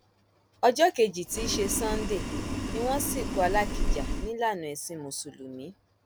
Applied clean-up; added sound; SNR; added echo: none; Boiling; 1 dB; none.